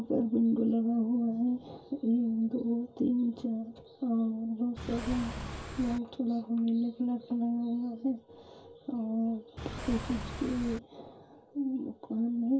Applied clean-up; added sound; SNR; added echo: none; Engine / Car; 7 dB; reverberation time 0.2 s.